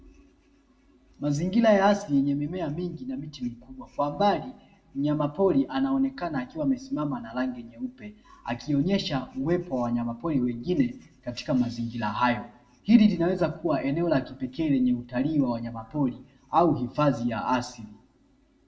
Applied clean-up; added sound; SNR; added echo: none; none; none; reverberation time 0.3 s.